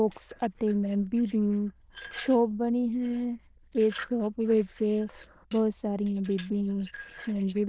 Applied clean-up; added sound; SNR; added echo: neural diffusion model UNIVERSE++.